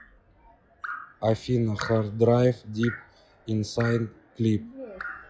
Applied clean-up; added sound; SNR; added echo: classical method log-MMSE.